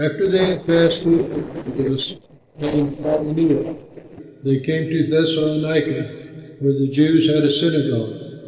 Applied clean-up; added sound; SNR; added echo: neural separator model SepFormer DNS4.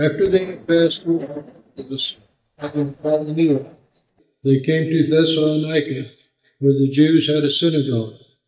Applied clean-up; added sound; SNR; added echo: neural mask model DeepFilterNet 3.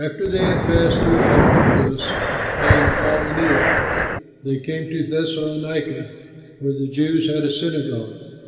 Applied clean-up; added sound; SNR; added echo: none; Breathing; -5 dB; reverberation time 2.3 s.